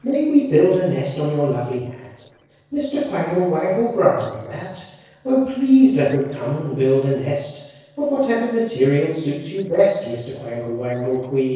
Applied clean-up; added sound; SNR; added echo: neural separator model SepFormer DNS4.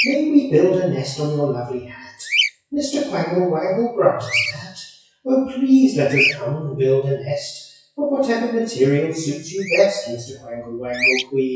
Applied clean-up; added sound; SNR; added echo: classical method WPE with log-MMSE.